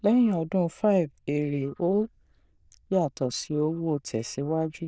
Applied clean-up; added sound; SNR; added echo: neural diffusion model UNIVERSE++.